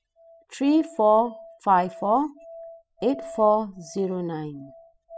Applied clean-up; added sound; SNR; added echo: classical method spectral subtraction.